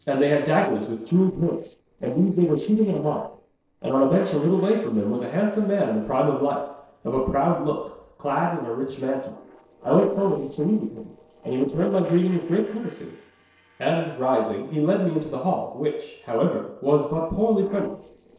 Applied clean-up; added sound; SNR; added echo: neural separator model SepFormer DNS4.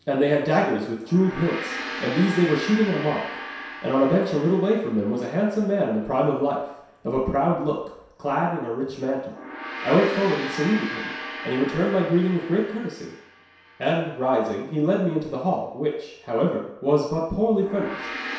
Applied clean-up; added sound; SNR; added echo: none; Gong; 13 dB; reverberation time 0.7 s.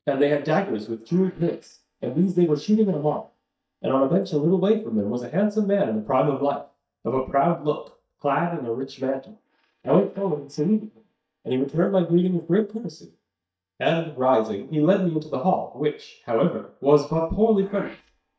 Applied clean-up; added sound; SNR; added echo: neural mask model DeepFilterNet 3.